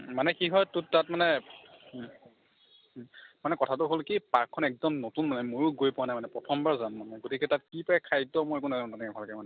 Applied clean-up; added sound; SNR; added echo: none; none; none; none.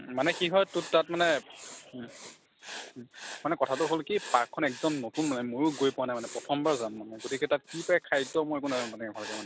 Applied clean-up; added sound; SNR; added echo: none; Writing; 15 dB; none.